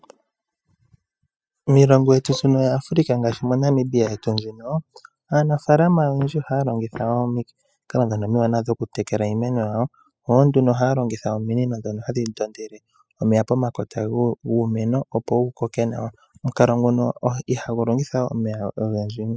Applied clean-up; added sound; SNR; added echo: classical method spectral subtraction.